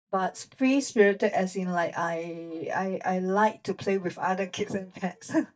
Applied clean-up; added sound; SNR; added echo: neural mask model DeepFilterNet 3.